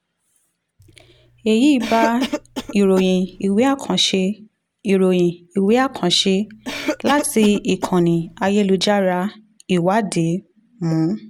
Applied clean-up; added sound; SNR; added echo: none; Cough; 11 dB; none.